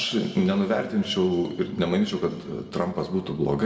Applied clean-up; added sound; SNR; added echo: none; none; none; reverberation time 2.0 s.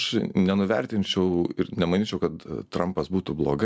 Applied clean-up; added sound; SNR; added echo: none; none; none; none.